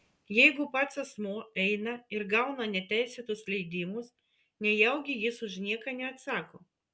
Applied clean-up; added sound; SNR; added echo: none; none; none; none.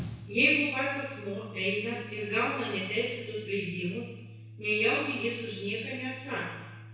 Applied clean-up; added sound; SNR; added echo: none; Organ; 15 dB; reverberation time 1.0 s.